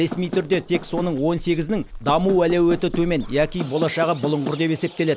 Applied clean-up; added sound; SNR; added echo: none; Knock / Wood; 12 dB; none.